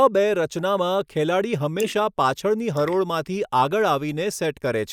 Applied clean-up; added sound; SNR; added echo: neural mask model Resemble Enhance denoiser.